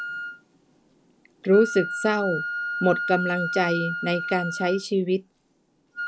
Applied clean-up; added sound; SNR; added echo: none; Wind instrument, woodwind instrument; 6 dB; none.